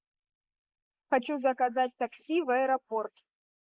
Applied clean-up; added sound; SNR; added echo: neural mask model Resemble Enhance denoiser.